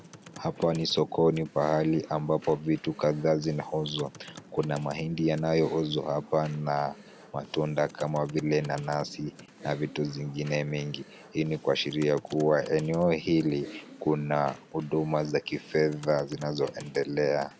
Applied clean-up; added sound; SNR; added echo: none; Computer keyboard; 19 dB; none.